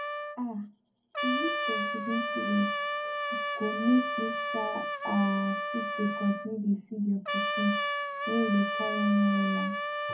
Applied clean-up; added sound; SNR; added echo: none; Trumpet; 2 dB; reverberation time 0.3 s.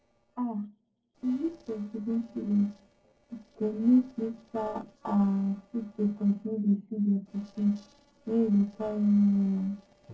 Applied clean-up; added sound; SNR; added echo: neural separator model SepFormer DNS4.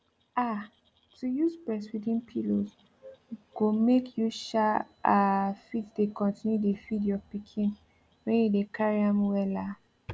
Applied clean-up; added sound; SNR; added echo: none; none; none; none.